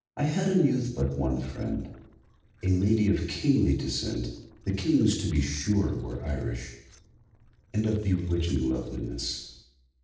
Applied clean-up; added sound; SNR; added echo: neural separator model SepFormer DNS4.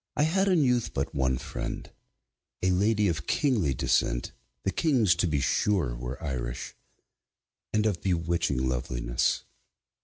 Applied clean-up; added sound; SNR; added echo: none; none; none; none.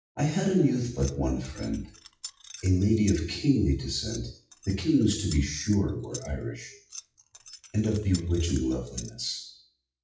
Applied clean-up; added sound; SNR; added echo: classical method WPE with log-MMSE.